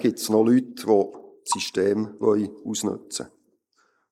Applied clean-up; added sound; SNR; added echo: neural mask model Resemble Enhance denoiser.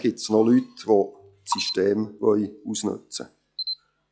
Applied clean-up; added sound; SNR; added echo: classical method log-MMSE.